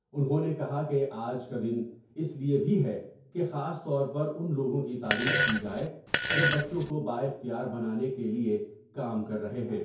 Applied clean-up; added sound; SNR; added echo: none; Fart; -3 dB; reverberation time 0.6 s.